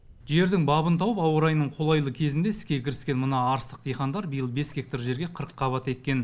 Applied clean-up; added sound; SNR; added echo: none; none; none; none.